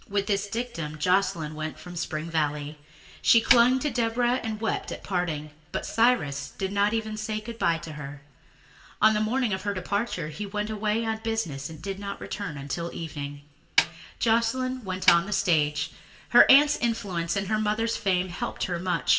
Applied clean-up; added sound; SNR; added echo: none; Snare drum; 3 dB; reverberation time 0.8 s.